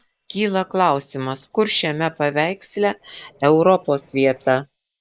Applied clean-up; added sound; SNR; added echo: neural mask model Resemble Enhance denoiser.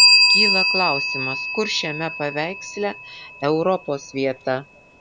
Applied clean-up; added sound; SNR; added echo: none; Bell; -4 dB; none.